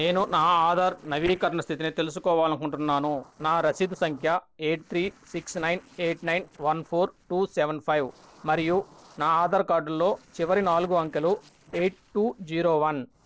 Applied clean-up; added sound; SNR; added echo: neural separator model SepFormer DNS4.